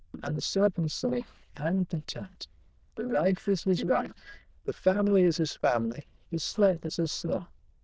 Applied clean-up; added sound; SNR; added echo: neural diffusion model UNIVERSE++.